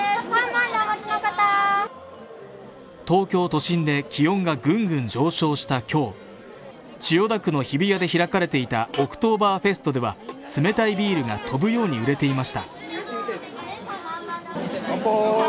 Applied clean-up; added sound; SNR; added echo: none; none; none; none.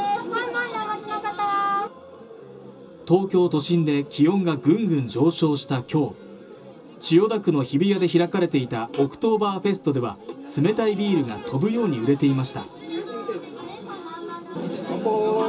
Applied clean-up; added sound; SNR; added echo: none; none; none; reverberation time 0.2 s.